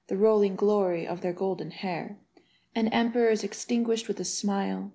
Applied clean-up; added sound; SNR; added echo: none; none; none; none.